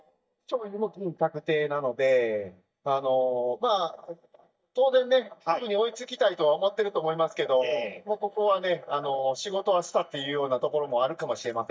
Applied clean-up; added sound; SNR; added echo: neural mask model DeepFilterNet 3.